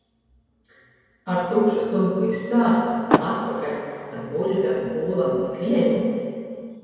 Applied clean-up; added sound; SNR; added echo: none; Car; 6 dB; reverberation time 2.2 s.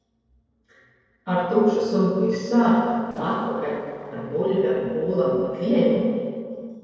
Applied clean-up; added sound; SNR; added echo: neural separator model SepFormer DNS4.